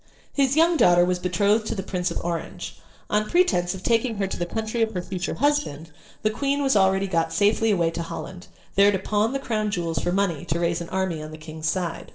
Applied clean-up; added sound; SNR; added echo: neural separator model SepFormer DNS4.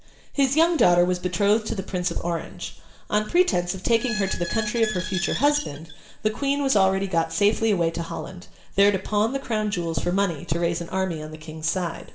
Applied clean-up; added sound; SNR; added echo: none; Squeak; 11 dB; reverberation time 0.6 s.